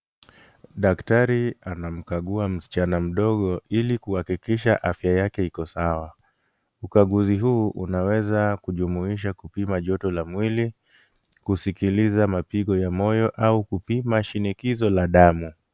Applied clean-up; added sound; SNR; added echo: none; none; none; none.